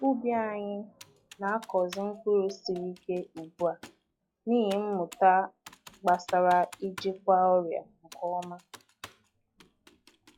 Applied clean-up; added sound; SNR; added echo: classical method log-MMSE.